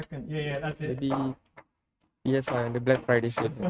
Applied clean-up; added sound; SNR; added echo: neural mask model RNNoise.